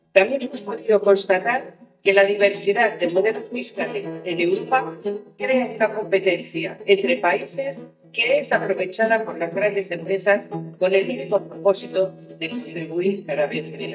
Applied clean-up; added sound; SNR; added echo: neural mask model DeepFilterNet 3.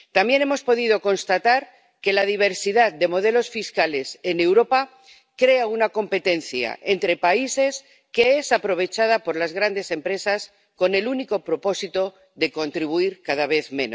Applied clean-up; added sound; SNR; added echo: none; none; none; none.